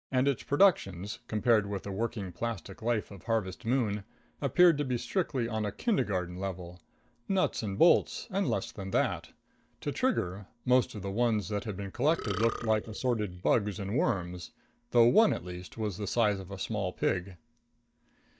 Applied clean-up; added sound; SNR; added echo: neural mask model DeepFilterNet 3.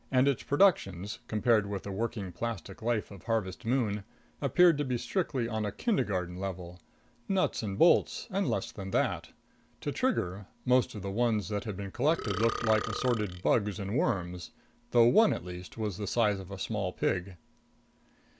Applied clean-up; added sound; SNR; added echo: none; Burping, eructation; 8 dB; none.